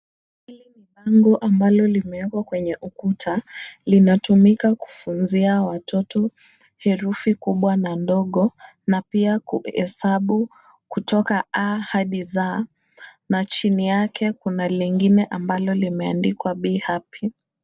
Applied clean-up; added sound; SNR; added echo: none; none; none; none.